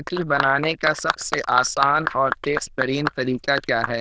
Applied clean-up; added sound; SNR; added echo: neural diffusion model UNIVERSE++.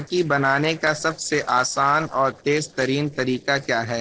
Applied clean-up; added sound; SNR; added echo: neural separator model SepFormer DNS4.